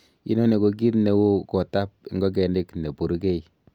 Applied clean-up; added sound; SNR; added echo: none; none; none; none.